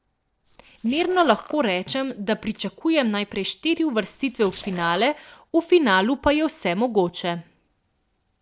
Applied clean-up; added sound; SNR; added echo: neural separator model SepFormer DNS4.